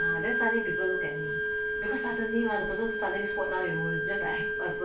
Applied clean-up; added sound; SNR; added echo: none; Telephone + Wind instrument, woodwind instrument; -2 dB; none.